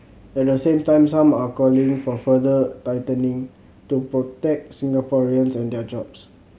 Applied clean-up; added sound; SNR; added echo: none; none; none; none.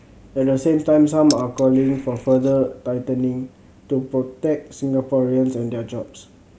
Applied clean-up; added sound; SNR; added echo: none; Keys jangling; 16 dB; none.